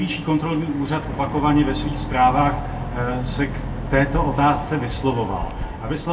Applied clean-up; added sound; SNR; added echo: none; Boat, Water vehicle; 7 dB; reverberation time 0.2 s.